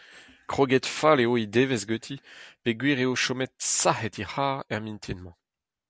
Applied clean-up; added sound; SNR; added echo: none; none; none; none.